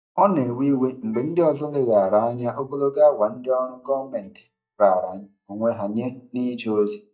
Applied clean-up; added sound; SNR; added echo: neural mask model DeepFilterNet 3.